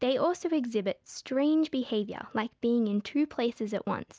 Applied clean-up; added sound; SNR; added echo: none; none; none; none.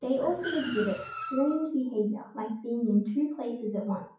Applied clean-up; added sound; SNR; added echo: classical method WPE with log-MMSE.